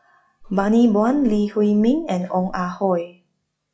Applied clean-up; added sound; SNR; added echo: classical method log-MMSE.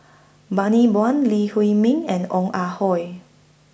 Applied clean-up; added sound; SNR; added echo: none; none; none; none.